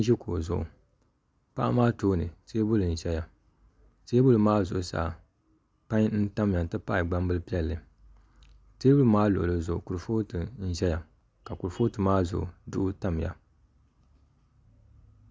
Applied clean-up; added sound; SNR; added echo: none; none; none; none.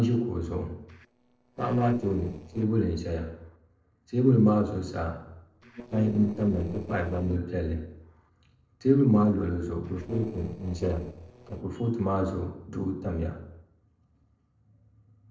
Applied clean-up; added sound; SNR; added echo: neural separator model SepFormer DNS4.